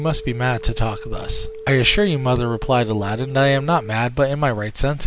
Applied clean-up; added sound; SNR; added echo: none; Telephone; 16 dB; none.